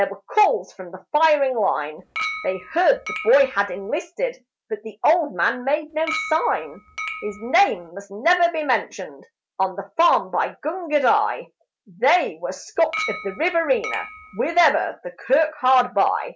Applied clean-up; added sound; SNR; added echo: none; Chink, clink; 11 dB; none.